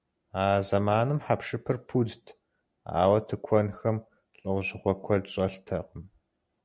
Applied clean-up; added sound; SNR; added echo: none; none; none; none.